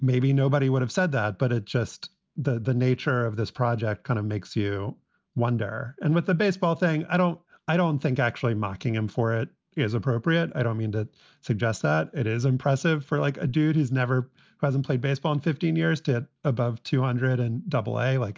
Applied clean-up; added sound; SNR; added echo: none; none; none; none.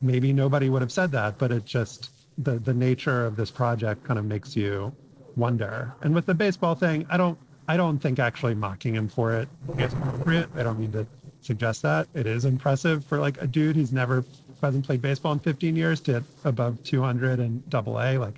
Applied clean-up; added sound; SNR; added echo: neural separator model SepFormer DNS4.